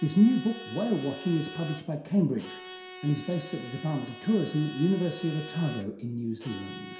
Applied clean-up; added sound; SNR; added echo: none; Bowed string instrument; 15 dB; reverberation time 0.7 s.